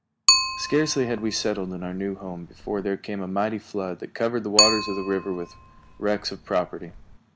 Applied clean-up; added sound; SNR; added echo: none; Bicycle; 0 dB; none.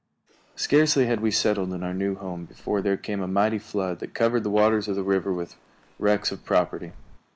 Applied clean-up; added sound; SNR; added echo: neural mask model Resemble Enhance denoiser.